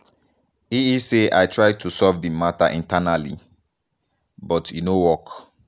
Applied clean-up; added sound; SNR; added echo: none; none; none; none.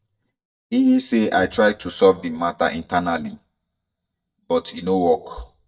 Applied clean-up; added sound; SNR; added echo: neural mask model DeepFilterNet 3.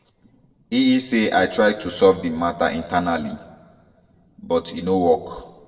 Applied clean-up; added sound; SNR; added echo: neural separator model SepFormer DNS4.